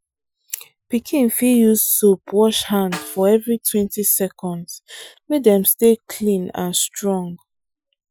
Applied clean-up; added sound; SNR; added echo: classical method Wiener filter.